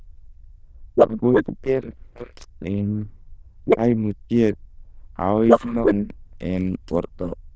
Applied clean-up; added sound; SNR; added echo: neural diffusion model UNIVERSE++.